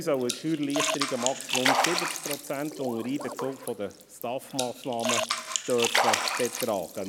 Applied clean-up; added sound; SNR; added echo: none; Splash, splatter; 0 dB; none.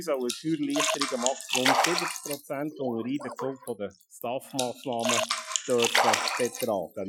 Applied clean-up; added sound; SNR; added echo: classical method Wiener filter.